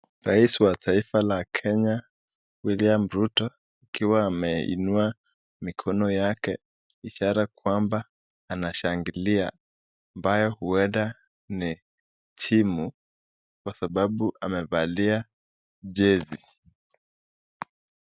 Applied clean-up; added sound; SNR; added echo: none; none; none; none.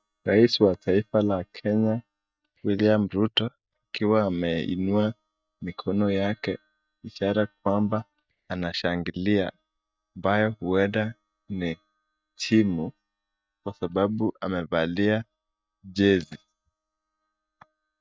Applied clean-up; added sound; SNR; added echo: neural mask model DeepFilterNet 3.